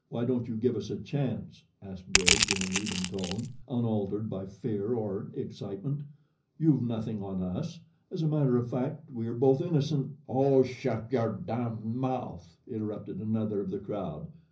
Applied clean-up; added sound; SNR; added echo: none; Crushing; -2 dB; reverberation time 0.5 s.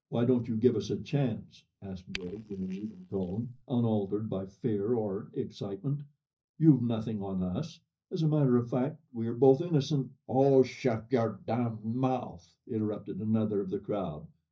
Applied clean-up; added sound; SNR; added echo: neural mask model DeepFilterNet 3.